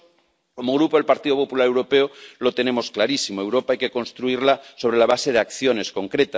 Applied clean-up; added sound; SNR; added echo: none; none; none; none.